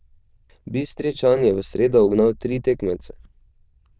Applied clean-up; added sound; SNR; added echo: neural diffusion model UNIVERSE++.